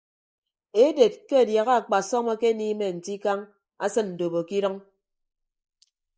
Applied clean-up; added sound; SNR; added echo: neural mask model Resemble Enhance denoiser.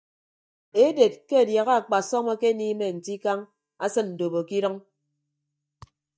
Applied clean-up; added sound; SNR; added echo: neural mask model DeepFilterNet 3.